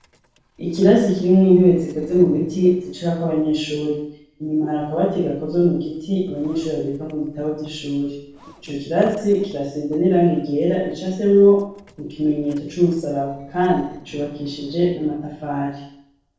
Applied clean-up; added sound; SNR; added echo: neural separator model SepFormer DNS4.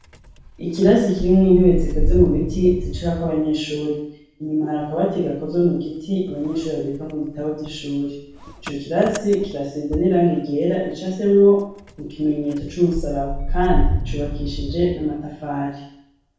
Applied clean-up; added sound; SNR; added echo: none; Engine starting / Motor vehicle (road); 6 dB; reverberation time 0.7 s.